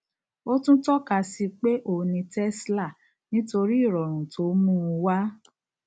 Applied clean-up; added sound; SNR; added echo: none; none; none; none.